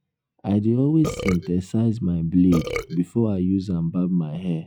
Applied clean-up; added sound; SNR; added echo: classical method log-MMSE.